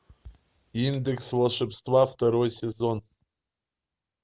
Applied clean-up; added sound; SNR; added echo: none; none; none; none.